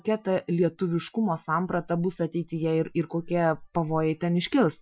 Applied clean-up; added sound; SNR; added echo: classical method Wiener filter.